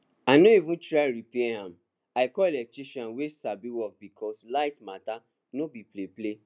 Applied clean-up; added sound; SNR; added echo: none; none; none; none.